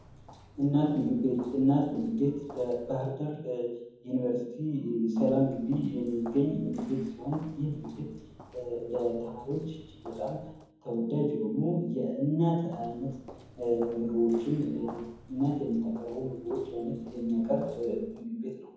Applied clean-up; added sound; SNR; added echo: none; Walk, footsteps; 20 dB; reverberation time 1.2 s.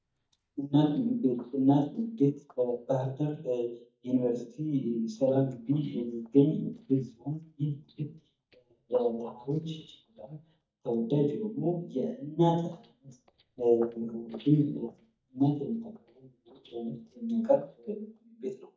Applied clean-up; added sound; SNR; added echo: neural mask model DeepFilterNet 3.